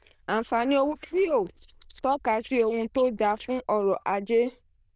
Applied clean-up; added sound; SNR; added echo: neural diffusion model UNIVERSE++.